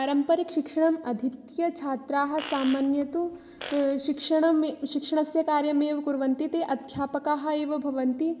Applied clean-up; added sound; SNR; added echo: none; Fart; 16 dB; reverberation time 1.2 s.